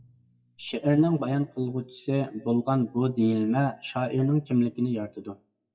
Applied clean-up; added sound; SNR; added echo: classical method WPE with log-MMSE.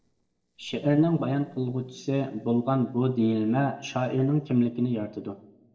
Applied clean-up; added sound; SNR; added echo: neural separator model SepFormer DNS4.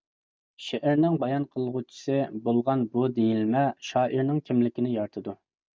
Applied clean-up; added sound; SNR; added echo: none; none; none; none.